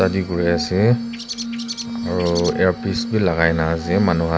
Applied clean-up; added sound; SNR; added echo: none; Glass + Bird; 8 dB; none.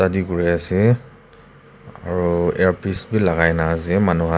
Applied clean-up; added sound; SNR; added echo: none; none; none; none.